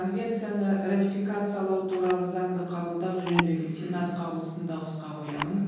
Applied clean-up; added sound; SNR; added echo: none; Camera; 12 dB; reverberation time 1.3 s.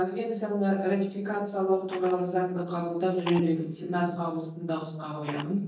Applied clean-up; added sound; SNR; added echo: neural mask model DeepFilterNet 3.